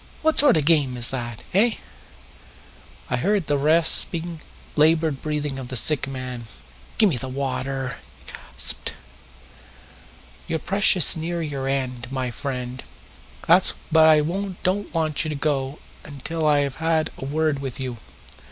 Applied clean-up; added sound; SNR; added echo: none; none; none; none.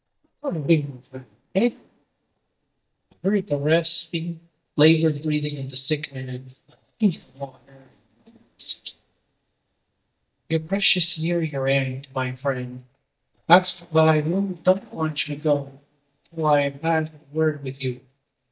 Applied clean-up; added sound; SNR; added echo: neural mask model DeepFilterNet 3.